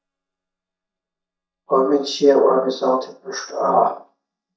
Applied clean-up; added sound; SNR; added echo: neural mask model DeepFilterNet 3.